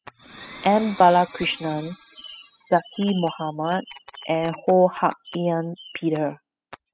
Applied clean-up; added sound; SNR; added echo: classical method spectral subtraction.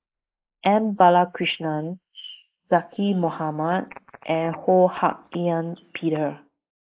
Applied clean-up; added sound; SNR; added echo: neural mask model Resemble Enhance denoiser.